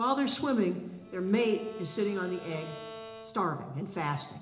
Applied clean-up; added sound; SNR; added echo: none; Bowed string instrument; 16 dB; reverberation time 0.8 s.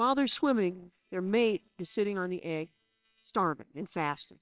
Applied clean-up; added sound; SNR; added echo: neural separator model SepFormer WHAMR!.